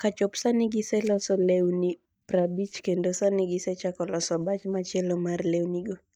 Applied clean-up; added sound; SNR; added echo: neural mask model DeepFilterNet 3.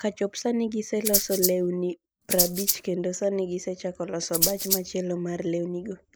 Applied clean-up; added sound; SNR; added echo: neural mask model Resemble Enhance denoiser.